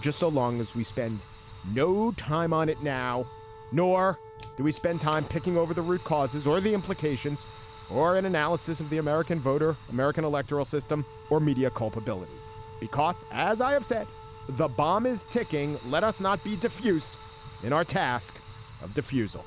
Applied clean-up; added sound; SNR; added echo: none; Wind instrument, woodwind instrument + Fire; 16 dB; none.